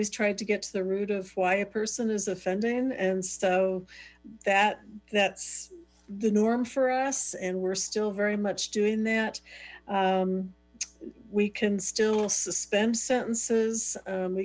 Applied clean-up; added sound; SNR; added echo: none; none; none; none.